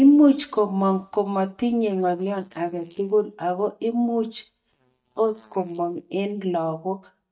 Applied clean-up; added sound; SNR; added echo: neural mask model DeepFilterNet 3.